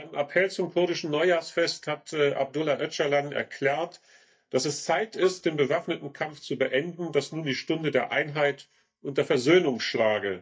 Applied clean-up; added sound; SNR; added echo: neural mask model DeepFilterNet 3.